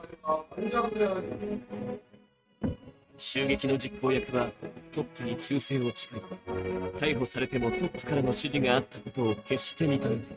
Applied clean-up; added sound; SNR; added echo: neural mask model RNNoise.